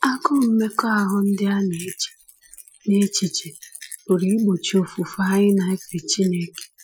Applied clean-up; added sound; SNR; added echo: classical method Wiener filter.